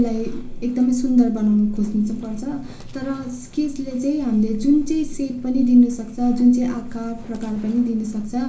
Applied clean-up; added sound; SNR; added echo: none; Livestock, farm animals, working animals; 12 dB; reverberation time 0.4 s.